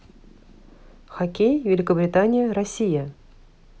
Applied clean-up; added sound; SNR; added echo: none; none; none; none.